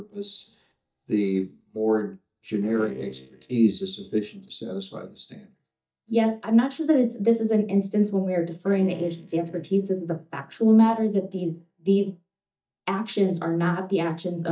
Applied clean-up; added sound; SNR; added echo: neural mask model DeepFilterNet 3.